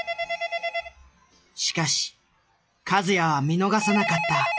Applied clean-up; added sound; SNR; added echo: classical method log-MMSE.